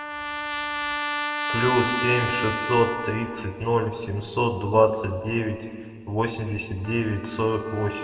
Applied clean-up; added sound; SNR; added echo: none; Trumpet; 6 dB; reverberation time 2.2 s.